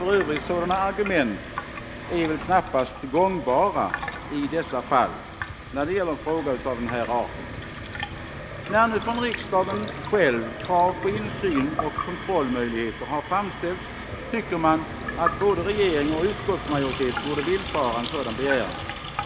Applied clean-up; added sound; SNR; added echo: none; Sink (filling or washing) / Water tap, faucet; 7 dB; none.